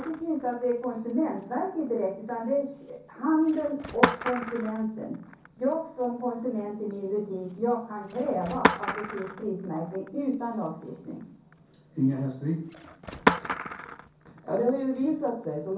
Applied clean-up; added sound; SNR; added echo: none; Skateboard; 5 dB; reverberation time 0.6 s.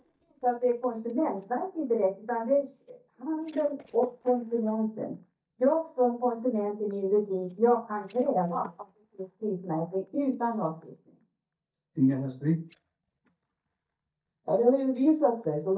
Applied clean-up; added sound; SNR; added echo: neural mask model DeepFilterNet 3.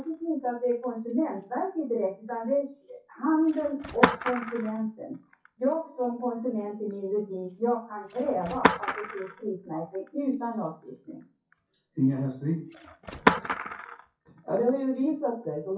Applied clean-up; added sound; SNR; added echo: classical method WPE with log-MMSE.